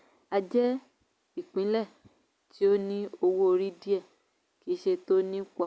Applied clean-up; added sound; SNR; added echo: none; none; none; none.